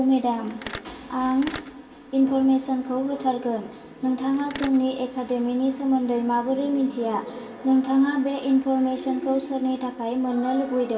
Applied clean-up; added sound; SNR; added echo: none; Mechanisms; 8 dB; reverberation time 0.2 s.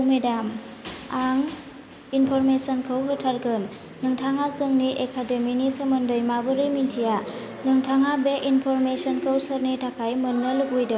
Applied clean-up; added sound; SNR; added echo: none; none; none; none.